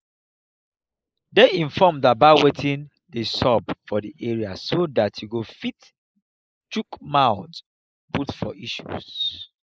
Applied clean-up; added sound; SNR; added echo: neural mask model Resemble Enhance denoiser.